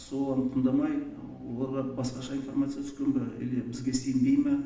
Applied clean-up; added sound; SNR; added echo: none; none; none; reverberation time 2.9 s.